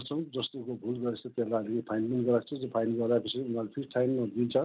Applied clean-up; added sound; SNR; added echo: none; none; none; none.